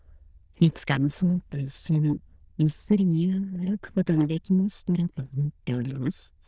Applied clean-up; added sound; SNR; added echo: neural diffusion model UNIVERSE++.